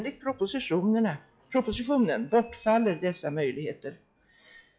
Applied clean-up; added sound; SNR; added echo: classical method log-MMSE.